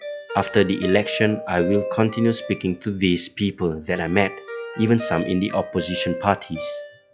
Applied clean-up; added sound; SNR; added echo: classical method log-MMSE.